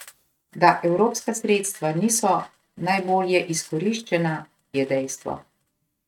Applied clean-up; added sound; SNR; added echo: neural mask model RNNoise.